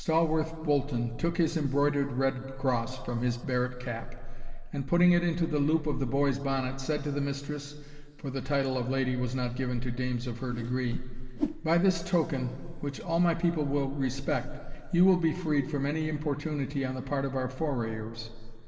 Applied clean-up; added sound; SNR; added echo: none; Whoosh, swoosh, swish; 9 dB; reverberation time 2.1 s.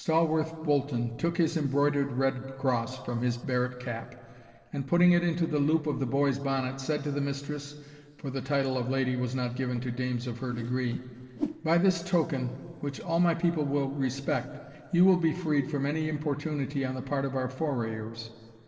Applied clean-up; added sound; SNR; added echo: neural separator model SepFormer DNS4.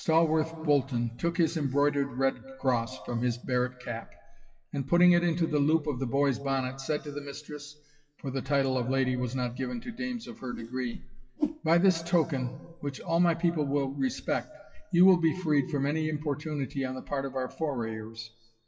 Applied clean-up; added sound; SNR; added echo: classical method WPE with log-MMSE.